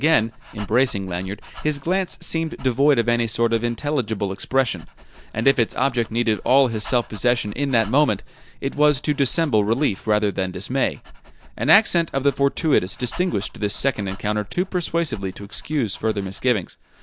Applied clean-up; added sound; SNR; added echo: none; Dog; 19 dB; none.